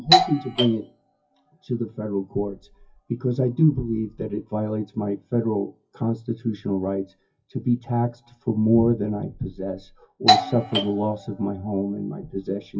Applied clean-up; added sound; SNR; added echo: classical method WPE with log-MMSE.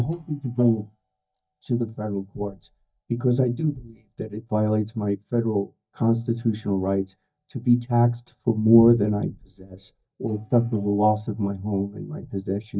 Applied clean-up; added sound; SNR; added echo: neural mask model DeepFilterNet 3.